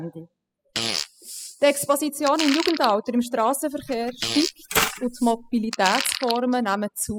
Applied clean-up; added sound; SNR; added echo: classical method spectral subtraction.